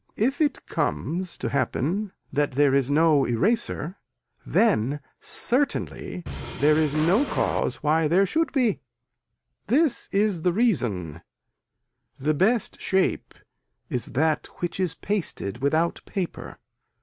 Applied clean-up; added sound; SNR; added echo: none; Drum kit; 8 dB; none.